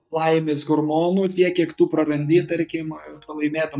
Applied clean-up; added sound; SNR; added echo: neural mask model DeepFilterNet 3.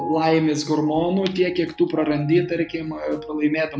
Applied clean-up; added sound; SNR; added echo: none; Piano; 16 dB; none.